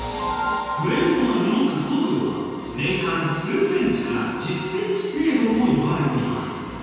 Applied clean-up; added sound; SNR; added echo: none; none; none; reverberation time 2.1 s.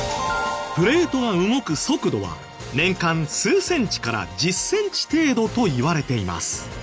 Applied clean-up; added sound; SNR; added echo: none; none; none; none.